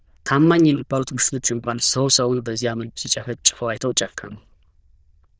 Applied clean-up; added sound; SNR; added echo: neural diffusion model UNIVERSE++.